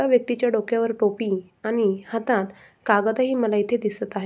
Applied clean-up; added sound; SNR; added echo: none; none; none; none.